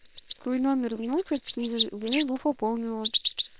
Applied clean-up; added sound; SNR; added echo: neural separator model SepFormer WHAM!.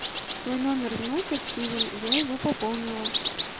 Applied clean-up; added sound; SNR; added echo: none; Bird vocalization, bird call, bird song; 2 dB; none.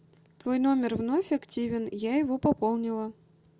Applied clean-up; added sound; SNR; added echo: none; none; none; none.